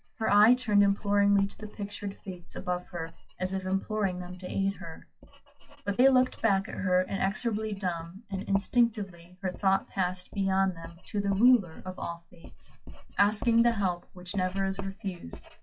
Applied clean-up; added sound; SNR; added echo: classical method log-MMSE.